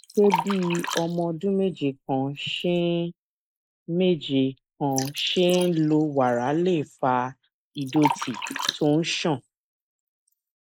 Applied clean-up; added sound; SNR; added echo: neural mask model Resemble Enhance denoiser.